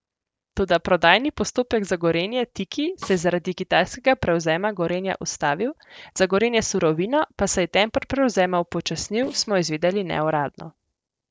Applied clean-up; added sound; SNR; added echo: neural separator model SepFormer DNS4.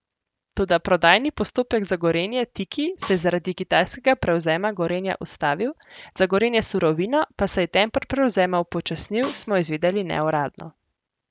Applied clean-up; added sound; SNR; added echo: none; Snare drum; 15 dB; none.